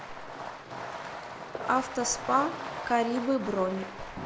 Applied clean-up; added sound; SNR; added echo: none; Fireworks; 8 dB; none.